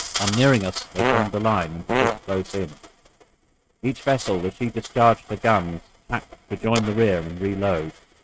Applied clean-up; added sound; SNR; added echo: neural mask model RNNoise.